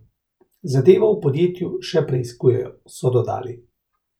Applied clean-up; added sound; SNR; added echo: none; none; none; none.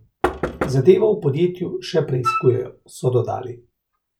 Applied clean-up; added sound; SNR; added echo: none; Knock + Wind instrument, woodwind instrument; 6 dB; none.